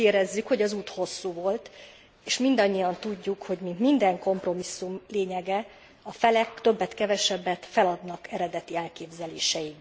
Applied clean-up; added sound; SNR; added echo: none; none; none; none.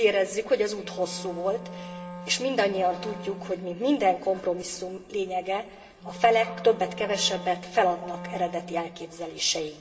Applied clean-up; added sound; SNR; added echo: none; Wind instrument, woodwind instrument; 14 dB; reverberation time 2.2 s.